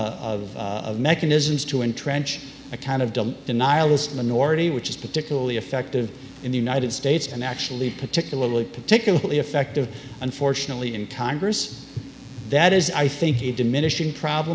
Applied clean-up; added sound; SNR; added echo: none; none; none; none.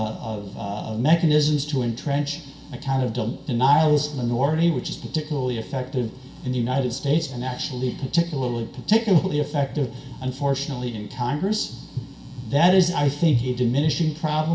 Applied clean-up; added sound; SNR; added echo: none; none; none; reverberation time 0.2 s.